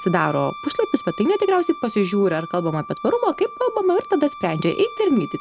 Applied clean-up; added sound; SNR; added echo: none; Wind instrument, woodwind instrument; 15 dB; none.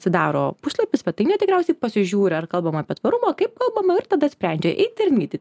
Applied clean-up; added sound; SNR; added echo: none; none; none; none.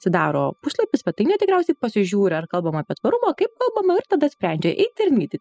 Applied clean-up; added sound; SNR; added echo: classical method spectral subtraction.